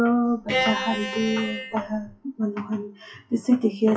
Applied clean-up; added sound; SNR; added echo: classical method WPE with log-MMSE.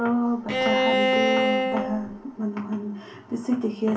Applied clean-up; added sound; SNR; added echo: none; Bowed string instrument; -3 dB; reverberation time 0.3 s.